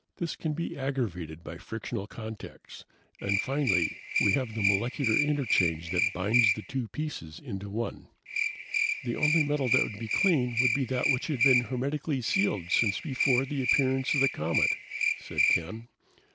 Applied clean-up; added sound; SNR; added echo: none; Cricket; -1 dB; none.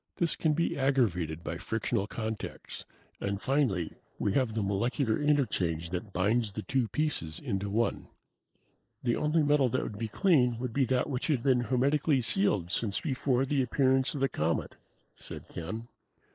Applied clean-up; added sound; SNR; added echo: neural mask model Resemble Enhance denoiser.